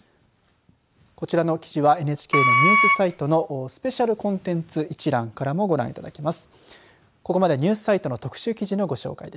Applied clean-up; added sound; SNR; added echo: none; Wind instrument, woodwind instrument; -5 dB; none.